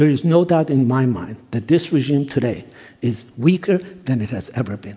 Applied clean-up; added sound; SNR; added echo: none; none; none; none.